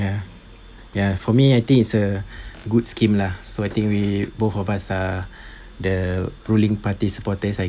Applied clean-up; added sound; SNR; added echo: none; none; none; none.